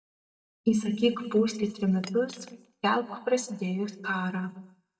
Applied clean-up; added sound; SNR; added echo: neural mask model DeepFilterNet 3.